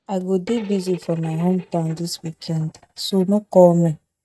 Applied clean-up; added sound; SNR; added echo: neural mask model DeepFilterNet 3.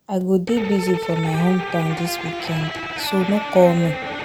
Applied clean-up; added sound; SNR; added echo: none; Electric guitar; 7 dB; none.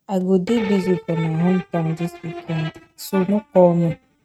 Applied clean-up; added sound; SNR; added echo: neural mask model RNNoise.